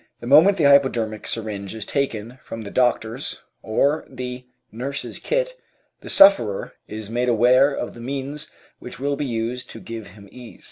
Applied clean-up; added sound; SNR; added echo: none; none; none; none.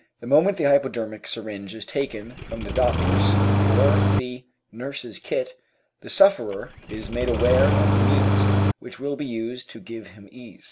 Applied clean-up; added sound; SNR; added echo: none; Engine starting; -4 dB; none.